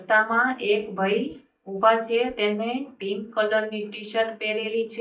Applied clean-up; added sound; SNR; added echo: neural mask model DeepFilterNet 3.